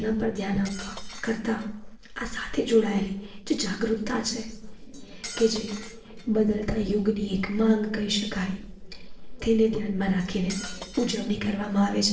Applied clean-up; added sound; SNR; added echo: neural separator model SepFormer DNS4.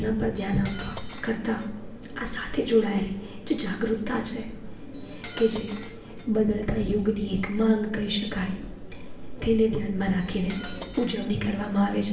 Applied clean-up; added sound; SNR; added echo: none; Cutlery, silverware; 15 dB; reverberation time 0.8 s.